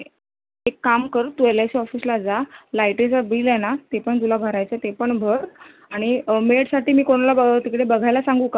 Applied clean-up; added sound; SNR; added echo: none; none; none; none.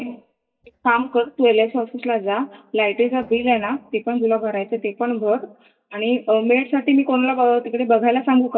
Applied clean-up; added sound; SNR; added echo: neural mask model DeepFilterNet 3.